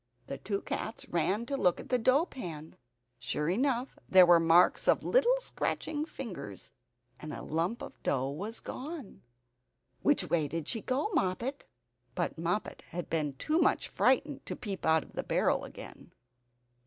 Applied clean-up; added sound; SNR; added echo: none; none; none; none.